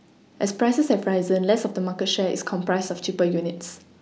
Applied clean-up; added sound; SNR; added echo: none; none; none; none.